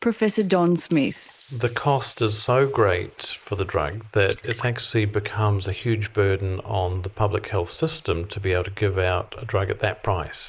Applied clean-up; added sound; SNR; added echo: neural mask model Resemble Enhance denoiser.